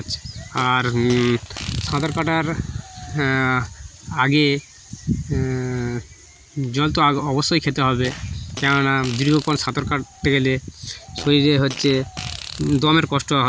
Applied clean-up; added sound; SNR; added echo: none; Fart; 16 dB; none.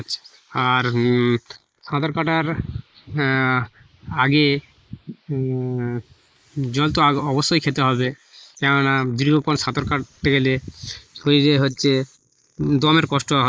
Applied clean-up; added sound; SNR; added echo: neural mask model Resemble Enhance denoiser.